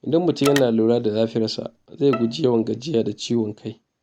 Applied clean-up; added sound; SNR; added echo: none; Bowed string instrument + Telephone; 15 dB; none.